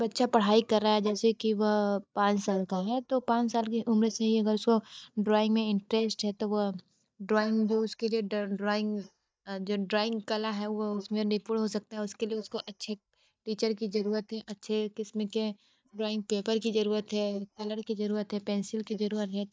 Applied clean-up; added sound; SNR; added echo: neural mask model DeepFilterNet 3.